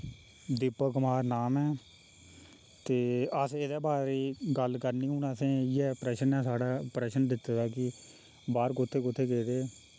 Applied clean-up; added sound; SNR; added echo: none; none; none; none.